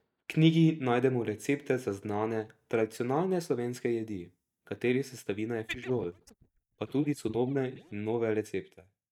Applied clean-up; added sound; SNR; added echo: neural mask model DeepFilterNet 3.